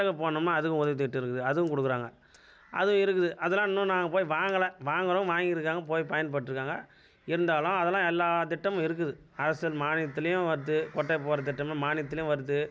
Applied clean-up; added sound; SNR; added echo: none; none; none; none.